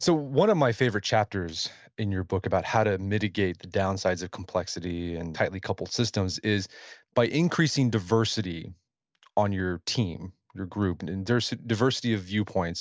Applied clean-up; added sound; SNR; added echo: none; none; none; none.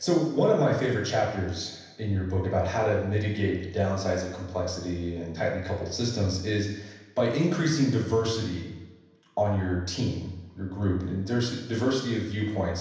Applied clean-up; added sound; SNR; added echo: none; none; none; reverberation time 0.9 s.